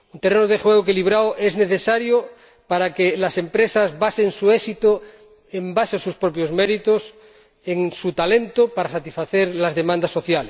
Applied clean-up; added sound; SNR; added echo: none; none; none; none.